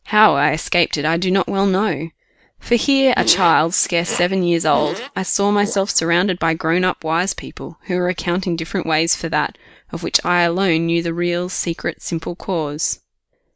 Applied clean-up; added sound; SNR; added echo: neural mask model Resemble Enhance denoiser.